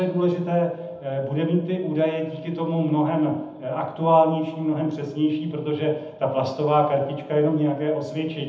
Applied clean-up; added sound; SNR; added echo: none; none; none; reverberation time 0.8 s.